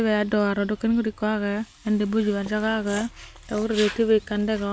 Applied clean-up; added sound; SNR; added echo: none; none; none; none.